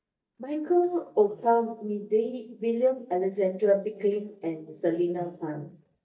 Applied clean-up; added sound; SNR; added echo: neural mask model DeepFilterNet 3.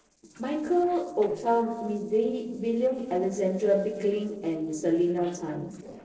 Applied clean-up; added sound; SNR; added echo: neural separator model SepFormer DNS4.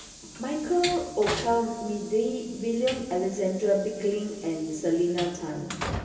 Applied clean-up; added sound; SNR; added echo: none; Train; 11 dB; reverberation time 2.7 s.